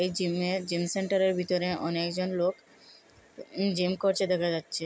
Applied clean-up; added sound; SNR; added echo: none; none; none; none.